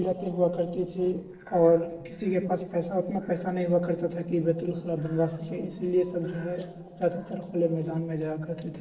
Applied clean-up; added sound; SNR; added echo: neural separator model SepFormer DNS4.